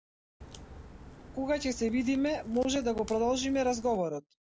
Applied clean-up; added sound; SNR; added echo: none; Crack; 16 dB; none.